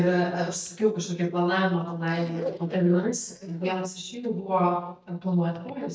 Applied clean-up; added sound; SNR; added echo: neural mask model DeepFilterNet 3.